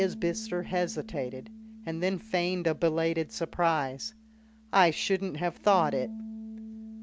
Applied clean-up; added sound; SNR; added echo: none; Bass guitar; 14 dB; none.